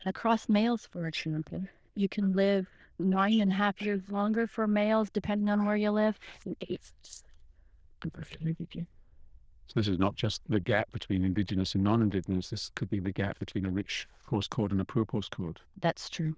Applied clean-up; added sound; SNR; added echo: neural diffusion model UNIVERSE++.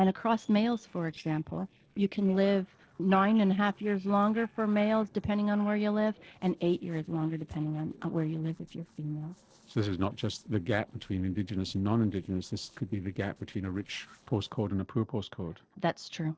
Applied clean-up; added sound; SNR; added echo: neural separator model SepFormer DNS4.